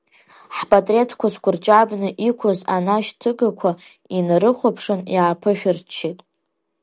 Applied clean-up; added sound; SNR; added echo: none; none; none; none.